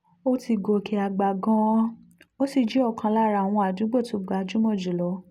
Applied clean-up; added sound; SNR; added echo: none; none; none; none.